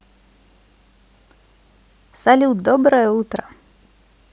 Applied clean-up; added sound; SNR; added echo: none; none; none; none.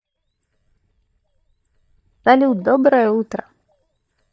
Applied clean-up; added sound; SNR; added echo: neural mask model DeepFilterNet 3.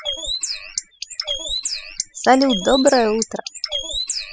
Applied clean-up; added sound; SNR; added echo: classical method spectral subtraction.